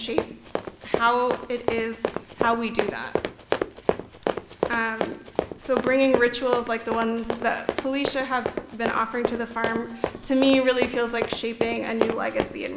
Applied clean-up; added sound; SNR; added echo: none; Run; 4 dB; none.